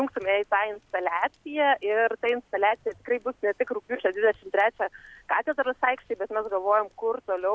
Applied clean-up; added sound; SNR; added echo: none; none; none; none.